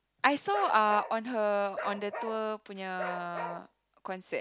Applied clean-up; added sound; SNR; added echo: none; Bark; 10 dB; none.